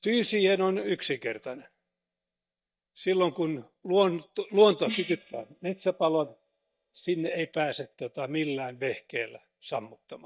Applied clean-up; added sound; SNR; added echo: neural mask model DeepFilterNet 3.